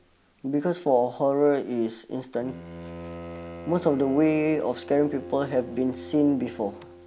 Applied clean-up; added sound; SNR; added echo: none; Bowed string instrument; 16 dB; none.